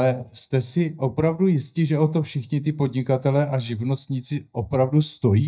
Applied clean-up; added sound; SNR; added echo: neural mask model DeepFilterNet 3.